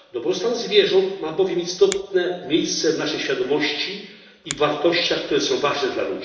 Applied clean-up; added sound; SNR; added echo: none; Finger snapping; 18 dB; reverberation time 1.0 s.